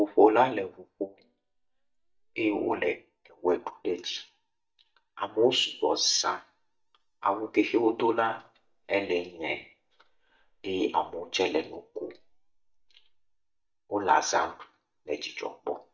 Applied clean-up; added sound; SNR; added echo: neural mask model DeepFilterNet 3.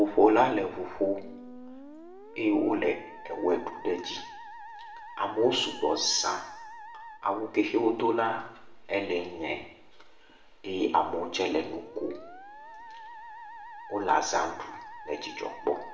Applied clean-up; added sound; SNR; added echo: none; Musical instrument; 17 dB; reverberation time 0.6 s.